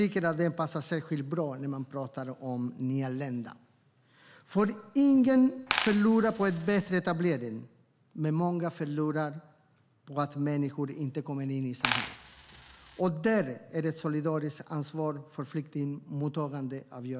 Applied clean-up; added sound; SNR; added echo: none; Coin (dropping); 5 dB; none.